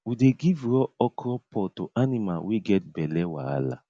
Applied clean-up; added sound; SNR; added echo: none; none; none; none.